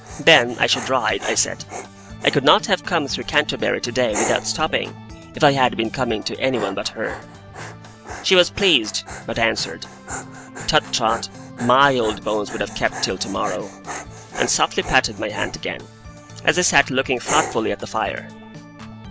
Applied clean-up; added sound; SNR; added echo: none; Dog + Organ; 12 dB; none.